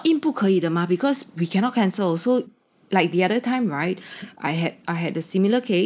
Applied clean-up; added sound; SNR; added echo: neural mask model Resemble Enhance denoiser.